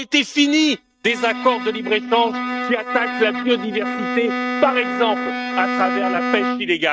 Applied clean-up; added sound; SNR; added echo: neural mask model RNNoise.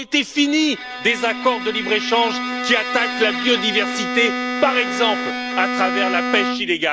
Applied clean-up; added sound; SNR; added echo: none; Bowed string instrument; 4 dB; none.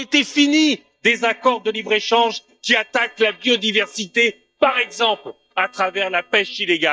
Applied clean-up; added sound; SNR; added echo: neural mask model DeepFilterNet 3.